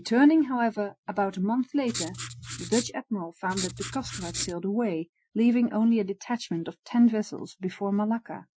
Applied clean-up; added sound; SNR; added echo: classical method Wiener filter.